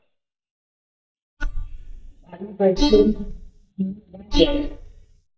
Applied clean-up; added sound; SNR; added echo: neural mask model DeepFilterNet 3.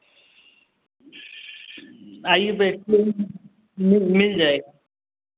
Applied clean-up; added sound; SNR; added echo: none; none; none; none.